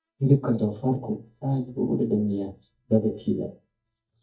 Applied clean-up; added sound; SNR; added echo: neural mask model DeepFilterNet 3.